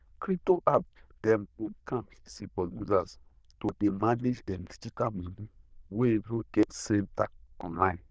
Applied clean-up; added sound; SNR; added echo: neural diffusion model UNIVERSE++.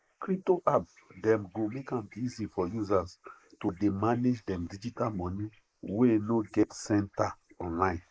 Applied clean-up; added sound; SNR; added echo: neural mask model Resemble Enhance denoiser.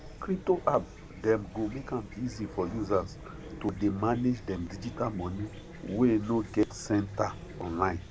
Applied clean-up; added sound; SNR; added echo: none; Chirp, tweet / Fowl; 14 dB; none.